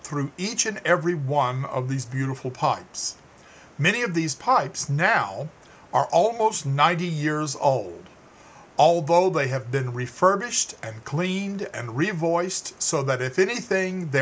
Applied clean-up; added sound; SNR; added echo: none; none; none; none.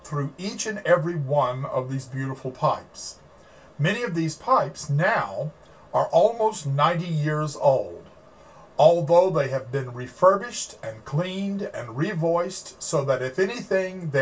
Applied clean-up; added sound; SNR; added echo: none; none; none; reverberation time 0.1 s.